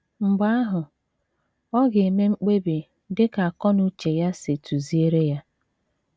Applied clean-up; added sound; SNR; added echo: none; none; none; none.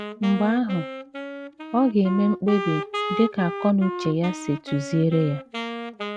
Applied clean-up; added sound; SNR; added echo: none; Wind instrument, woodwind instrument; 8 dB; none.